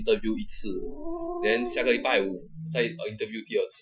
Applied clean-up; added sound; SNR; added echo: classical method Wiener filter.